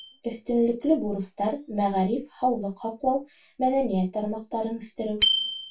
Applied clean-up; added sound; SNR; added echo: none; Bicycle bell; 7 dB; reverberation time 0.2 s.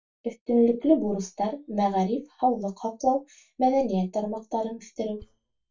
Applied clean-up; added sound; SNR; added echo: neural mask model DeepFilterNet 3.